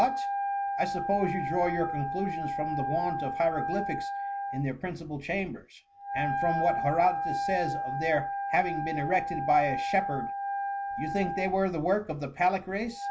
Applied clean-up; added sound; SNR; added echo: none; Wind instrument, woodwind instrument; 3 dB; none.